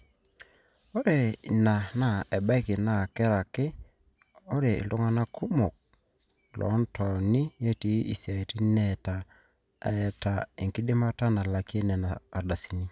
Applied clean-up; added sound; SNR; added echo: none; none; none; none.